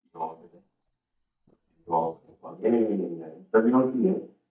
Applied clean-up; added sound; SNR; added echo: neural mask model DeepFilterNet 3.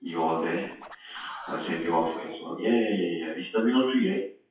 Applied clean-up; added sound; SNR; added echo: classical method WPE with log-MMSE.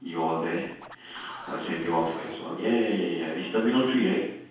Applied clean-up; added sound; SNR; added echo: none; Scratching (performance technique); 17 dB; reverberation time 0.6 s.